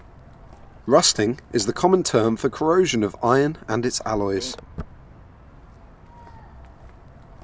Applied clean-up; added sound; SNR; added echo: none; Walk, footsteps; 19 dB; none.